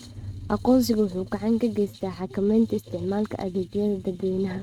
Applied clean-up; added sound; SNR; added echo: neural mask model RNNoise.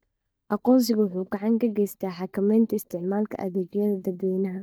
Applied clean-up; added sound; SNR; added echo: neural mask model DeepFilterNet 3.